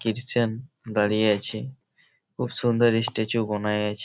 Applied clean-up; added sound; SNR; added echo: none; none; none; none.